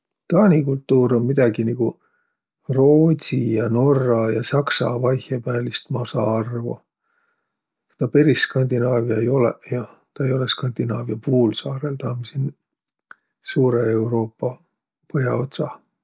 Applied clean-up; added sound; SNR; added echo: none; none; none; none.